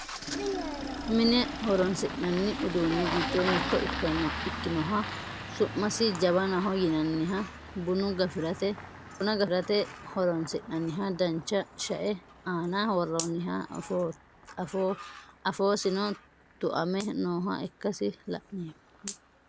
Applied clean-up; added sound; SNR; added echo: none; Engine starting; 9 dB; none.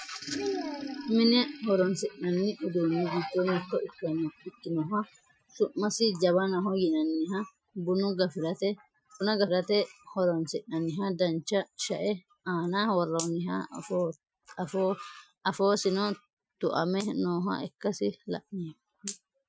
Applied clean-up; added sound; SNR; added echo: classical method Wiener filter.